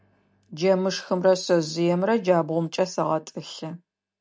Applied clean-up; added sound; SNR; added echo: none; none; none; none.